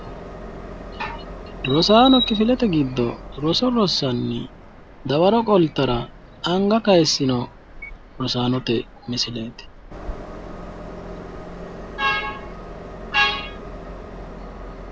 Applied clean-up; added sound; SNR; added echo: none; Train; 14 dB; none.